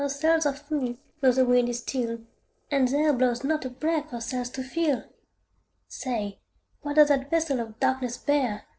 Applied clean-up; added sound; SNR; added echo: neural separator model SepFormer DNS4.